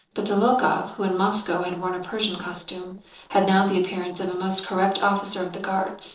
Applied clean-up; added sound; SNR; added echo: neural separator model SepFormer DNS4.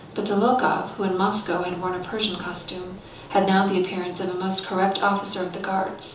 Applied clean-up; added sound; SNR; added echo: none; Engine; 20 dB; reverberation time 0.6 s.